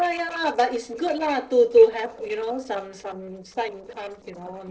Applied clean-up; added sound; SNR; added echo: neural separator model SepFormer DNS4.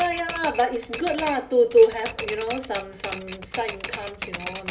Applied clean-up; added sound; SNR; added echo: none; Typewriter; 10 dB; reverberation time 0.3 s.